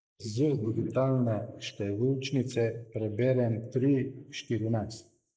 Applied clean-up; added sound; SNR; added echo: neural mask model Resemble Enhance denoiser.